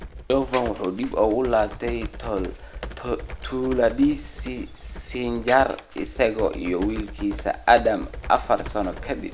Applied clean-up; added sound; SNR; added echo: none; Computer keyboard; 13 dB; none.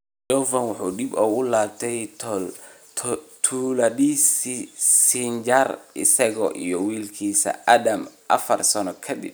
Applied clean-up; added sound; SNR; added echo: none; none; none; none.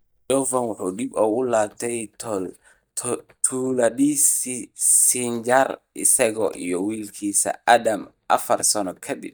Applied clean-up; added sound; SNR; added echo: neural mask model DeepFilterNet 3.